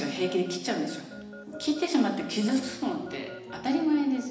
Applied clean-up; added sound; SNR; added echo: none; Alarm / Keyboard (musical); 20 dB; reverberation time 1.0 s.